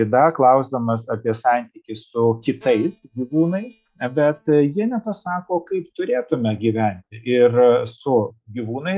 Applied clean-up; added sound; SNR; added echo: neural mask model DeepFilterNet 3.